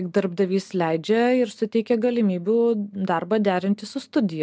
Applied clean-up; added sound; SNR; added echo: none; none; none; none.